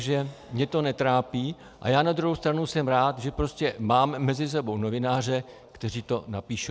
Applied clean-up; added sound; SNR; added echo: none; none; none; none.